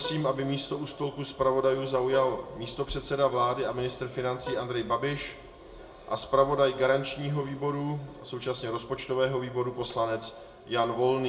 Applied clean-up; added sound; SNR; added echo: none; Plucked string instrument; 16 dB; reverberation time 0.7 s.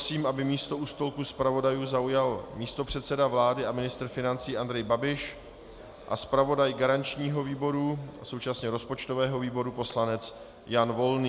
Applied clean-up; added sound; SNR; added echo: none; none; none; none.